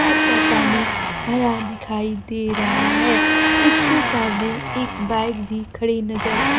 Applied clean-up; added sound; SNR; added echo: none; Domestic sounds, home sounds; -3 dB; none.